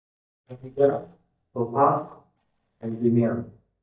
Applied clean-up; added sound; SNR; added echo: neural mask model DeepFilterNet 3.